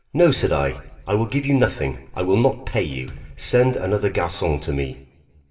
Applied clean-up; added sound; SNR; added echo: none; Bass drum; 20 dB; reverberation time 0.8 s.